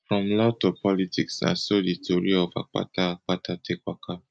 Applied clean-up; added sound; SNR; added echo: none; none; none; none.